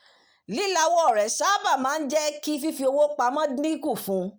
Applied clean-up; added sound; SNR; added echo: none; none; none; none.